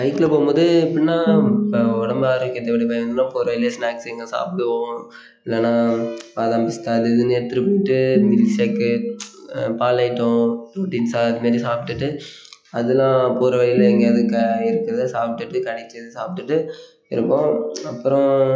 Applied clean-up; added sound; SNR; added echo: classical method log-MMSE.